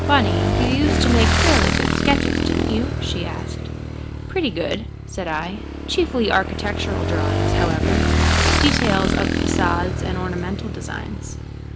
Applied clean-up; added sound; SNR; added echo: none; Motorcycle / Engine; -4 dB; none.